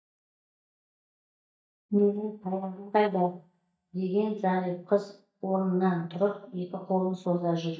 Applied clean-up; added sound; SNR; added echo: neural mask model DeepFilterNet 3.